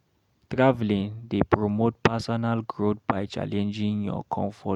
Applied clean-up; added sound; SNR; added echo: none; none; none; none.